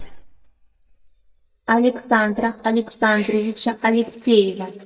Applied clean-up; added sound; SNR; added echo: neural mask model DeepFilterNet 3.